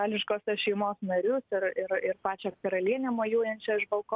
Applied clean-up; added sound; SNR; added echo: none; none; none; none.